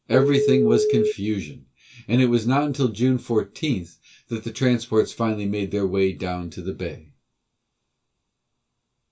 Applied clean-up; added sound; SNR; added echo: none; Telephone; -4 dB; reverberation time 0.2 s.